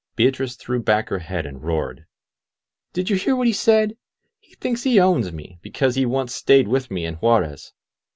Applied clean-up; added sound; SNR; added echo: none; none; none; none.